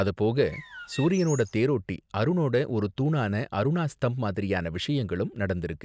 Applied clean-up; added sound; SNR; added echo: none; Bird; 16 dB; none.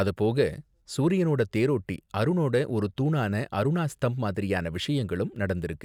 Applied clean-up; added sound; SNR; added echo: none; none; none; none.